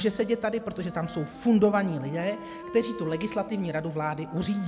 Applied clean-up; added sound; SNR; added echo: none; Wind instrument, woodwind instrument; 15 dB; none.